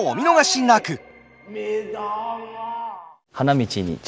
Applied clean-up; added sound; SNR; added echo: none; none; none; none.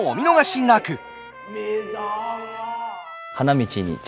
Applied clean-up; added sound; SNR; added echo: none; Trumpet; 18 dB; none.